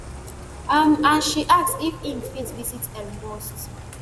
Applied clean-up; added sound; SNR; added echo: none; Bird / Rain; 12 dB; none.